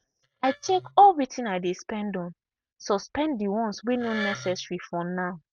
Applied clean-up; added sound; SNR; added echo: neural mask model RNNoise.